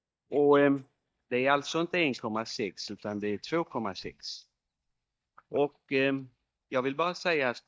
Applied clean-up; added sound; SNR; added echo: neural mask model DeepFilterNet 3.